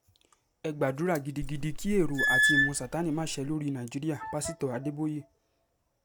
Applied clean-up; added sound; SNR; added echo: none; Squeak / Screech; -3 dB; none.